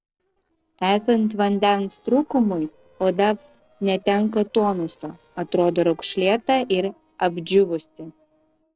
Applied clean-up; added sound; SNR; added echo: neural separator model SepFormer DNS4.